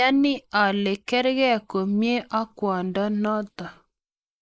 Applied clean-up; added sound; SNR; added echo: neural mask model Resemble Enhance denoiser.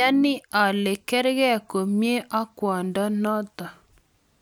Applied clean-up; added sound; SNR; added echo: none; none; none; none.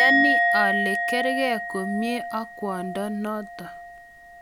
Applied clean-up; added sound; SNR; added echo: none; Musical instrument; -3 dB; none.